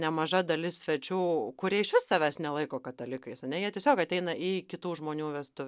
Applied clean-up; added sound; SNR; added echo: none; none; none; none.